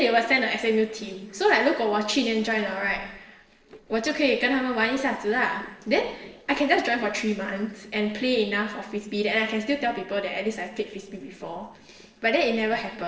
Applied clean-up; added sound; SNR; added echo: neural separator model SepFormer DNS4.